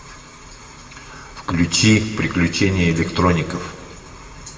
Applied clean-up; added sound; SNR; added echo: none; none; none; reverberation time 1.4 s.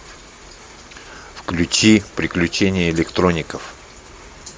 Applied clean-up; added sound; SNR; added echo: none; none; none; none.